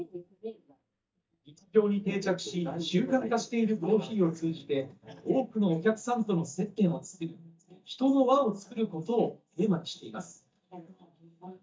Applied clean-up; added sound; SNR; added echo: neural mask model DeepFilterNet 3.